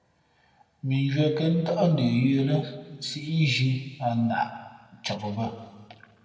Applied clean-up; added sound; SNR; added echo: none; none; none; reverberation time 1.4 s.